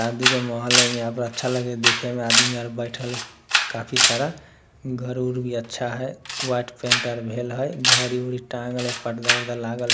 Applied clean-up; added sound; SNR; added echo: none; Camera; -2 dB; none.